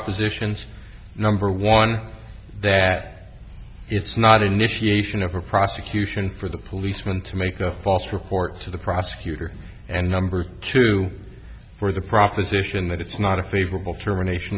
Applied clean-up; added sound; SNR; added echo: none; none; none; none.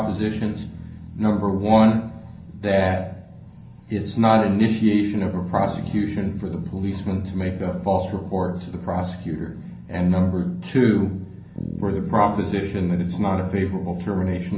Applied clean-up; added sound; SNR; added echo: none; Bass guitar; 15 dB; reverberation time 0.6 s.